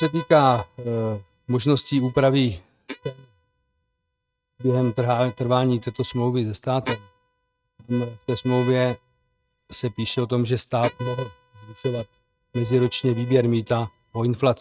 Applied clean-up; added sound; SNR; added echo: neural mask model RNNoise.